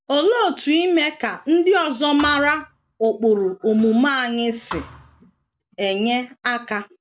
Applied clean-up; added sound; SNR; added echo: none; Thump, thud; 17 dB; none.